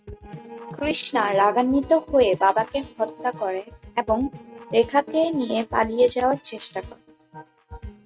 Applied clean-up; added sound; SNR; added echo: neural mask model RNNoise.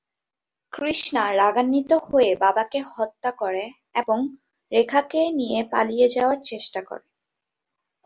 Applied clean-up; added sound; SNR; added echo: none; none; none; none.